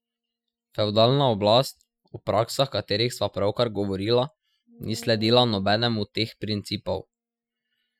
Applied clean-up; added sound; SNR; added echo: classical method Wiener filter.